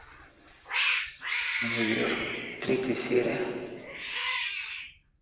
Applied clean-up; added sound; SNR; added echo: none; Cat; 1 dB; reverberation time 1.5 s.